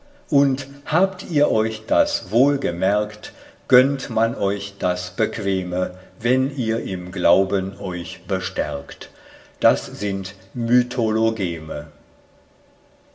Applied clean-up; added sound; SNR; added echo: none; none; none; reverberation time 0.9 s.